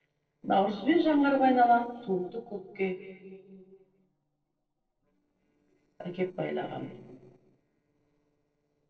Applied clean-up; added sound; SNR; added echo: neural separator model SepFormer DNS4.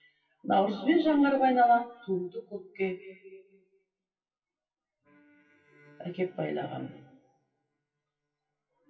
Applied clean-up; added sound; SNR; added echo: classical method WPE with log-MMSE.